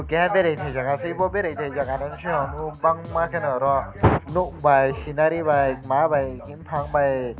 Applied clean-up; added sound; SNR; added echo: none; Bass guitar; 16 dB; none.